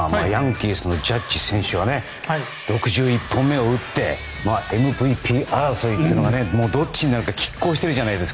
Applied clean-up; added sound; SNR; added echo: none; none; none; none.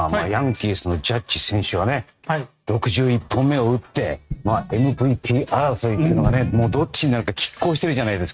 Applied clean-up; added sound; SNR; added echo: neural mask model RNNoise.